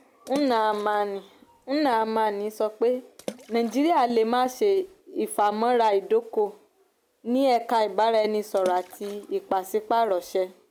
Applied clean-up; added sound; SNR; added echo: none; Water / Splash, splatter; 19 dB; none.